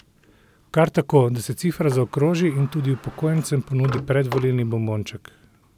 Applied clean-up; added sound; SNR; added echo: none; Sliding door; 18 dB; none.